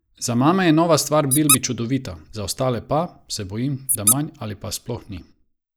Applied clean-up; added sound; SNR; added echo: neural mask model Resemble Enhance denoiser.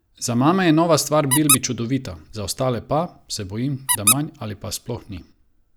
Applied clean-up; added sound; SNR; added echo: none; Squeak; 4 dB; none.